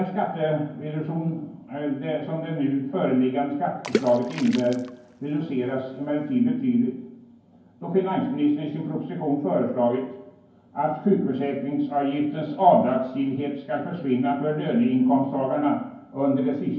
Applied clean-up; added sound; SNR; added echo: none; Water / Splash, splatter; 10 dB; reverberation time 0.9 s.